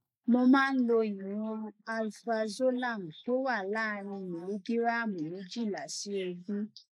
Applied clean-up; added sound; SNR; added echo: neural mask model Resemble Enhance denoiser.